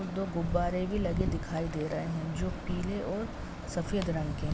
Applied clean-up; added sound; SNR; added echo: none; none; none; none.